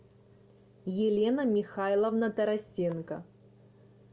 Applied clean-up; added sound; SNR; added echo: none; none; none; none.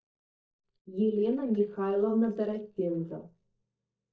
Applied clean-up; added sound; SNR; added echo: neural mask model DeepFilterNet 3.